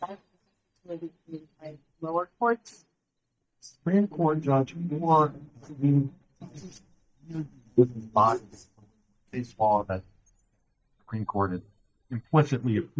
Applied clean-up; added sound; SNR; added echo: neural mask model DeepFilterNet 3.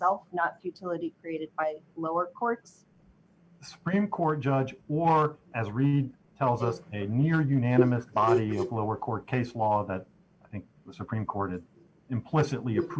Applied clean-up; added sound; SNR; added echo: none; none; none; none.